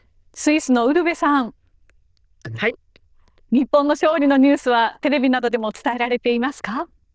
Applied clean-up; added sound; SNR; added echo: neural diffusion model UNIVERSE++.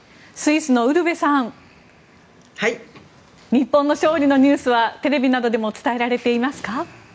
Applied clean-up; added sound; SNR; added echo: none; none; none; none.